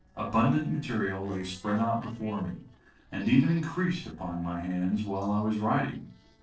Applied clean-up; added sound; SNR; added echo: neural separator model SepFormer DNS4.